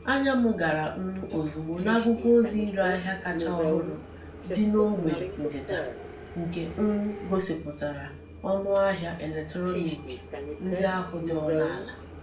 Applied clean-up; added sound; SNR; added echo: none; Subway, metro, underground; 8 dB; reverberation time 0.4 s.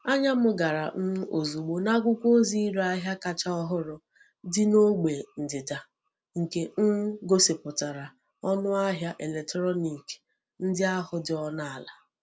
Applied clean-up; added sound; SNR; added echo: none; none; none; none.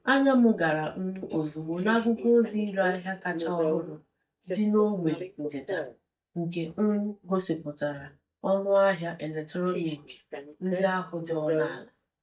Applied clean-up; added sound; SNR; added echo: neural mask model DeepFilterNet 3.